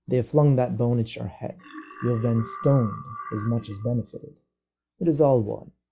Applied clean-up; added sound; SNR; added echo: classical method log-MMSE.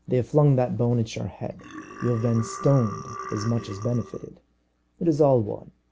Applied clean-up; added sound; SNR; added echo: none; Burping, eructation; 14 dB; none.